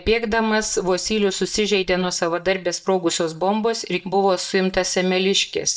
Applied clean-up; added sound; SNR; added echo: neural mask model DeepFilterNet 3.